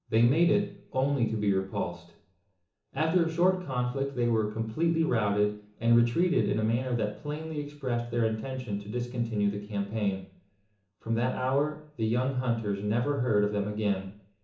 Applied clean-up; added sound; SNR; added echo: none; none; none; reverberation time 0.8 s.